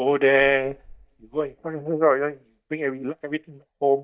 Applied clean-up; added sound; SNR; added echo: neural mask model DeepFilterNet 3.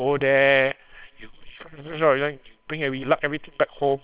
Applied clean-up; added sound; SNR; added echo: neural separator model SepFormer WHAMR!.